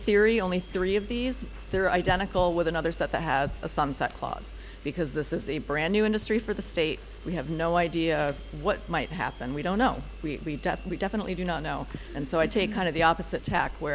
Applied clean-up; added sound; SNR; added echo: none; Engine; 14 dB; none.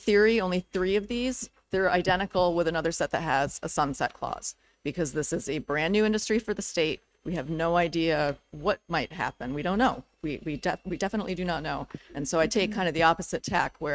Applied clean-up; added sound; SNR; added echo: neural mask model RNNoise.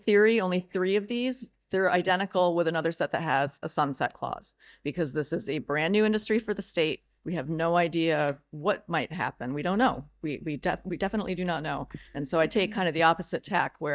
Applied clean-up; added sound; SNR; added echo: neural mask model DeepFilterNet 3.